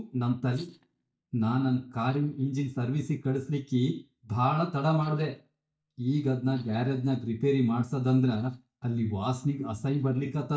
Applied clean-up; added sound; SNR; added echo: neural mask model DeepFilterNet 3.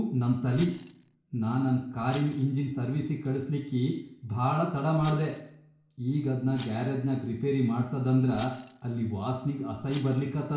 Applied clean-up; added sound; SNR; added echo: none; Rattle; 14 dB; reverberation time 0.6 s.